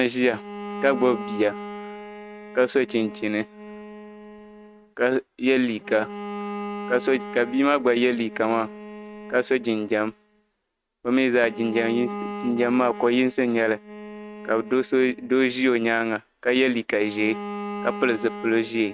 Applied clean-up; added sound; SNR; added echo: neural mask model RNNoise.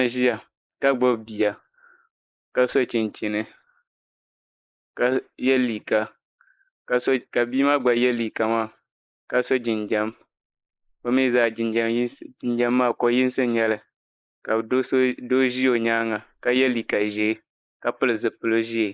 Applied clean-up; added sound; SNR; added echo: neural mask model Resemble Enhance denoiser.